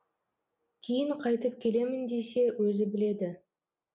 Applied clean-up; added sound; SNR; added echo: none; none; none; none.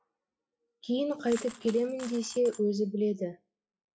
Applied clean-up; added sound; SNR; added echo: classical method WPE with log-MMSE.